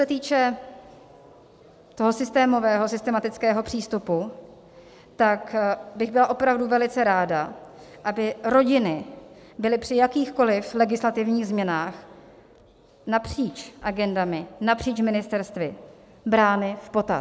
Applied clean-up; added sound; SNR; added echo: none; none; none; none.